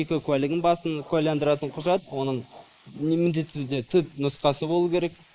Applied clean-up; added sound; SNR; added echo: neural mask model Resemble Enhance denoiser.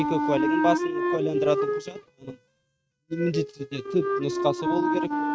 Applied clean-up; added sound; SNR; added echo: neural mask model RNNoise.